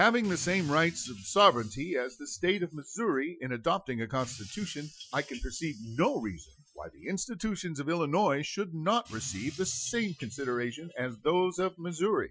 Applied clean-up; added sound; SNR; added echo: classical method Wiener filter.